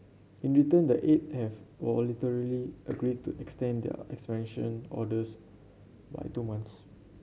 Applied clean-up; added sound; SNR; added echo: none; none; none; none.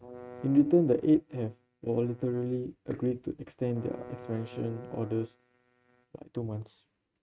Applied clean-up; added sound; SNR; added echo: neural mask model RNNoise.